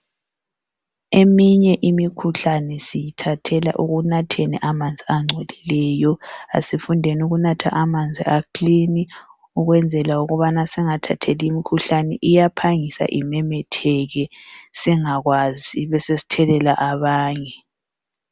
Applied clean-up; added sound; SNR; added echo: none; none; none; none.